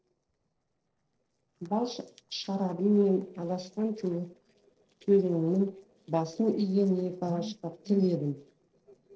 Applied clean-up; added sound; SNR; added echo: neural separator model SepFormer DNS4.